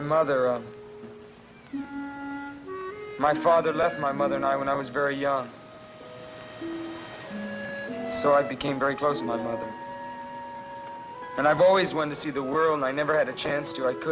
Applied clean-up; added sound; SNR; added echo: none; none; none; none.